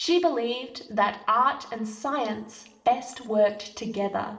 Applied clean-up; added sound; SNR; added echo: none; none; none; reverberation time 0.9 s.